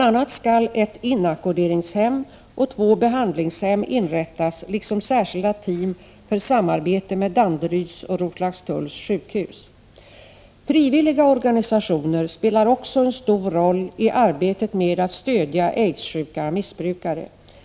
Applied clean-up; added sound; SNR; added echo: none; none; none; none.